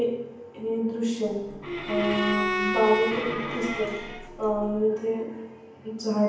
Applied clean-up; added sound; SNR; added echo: none; Bowed string instrument; 3 dB; reverberation time 0.9 s.